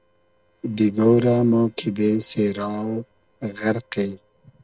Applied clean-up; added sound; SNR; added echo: neural separator model SepFormer DNS4.